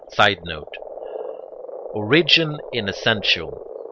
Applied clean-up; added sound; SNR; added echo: none; Frog; 12 dB; none.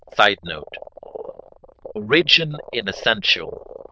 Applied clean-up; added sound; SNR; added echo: neural diffusion model UNIVERSE++.